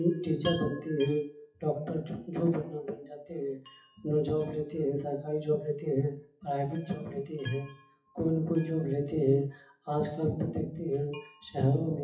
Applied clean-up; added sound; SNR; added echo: classical method WPE with log-MMSE.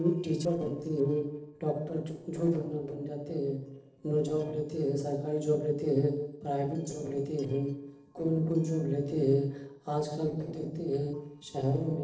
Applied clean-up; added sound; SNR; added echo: neural separator model SepFormer DNS4.